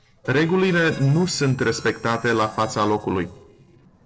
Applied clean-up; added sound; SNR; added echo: neural separator model SepFormer DNS4.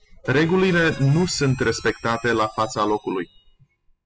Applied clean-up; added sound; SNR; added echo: classical method spectral subtraction.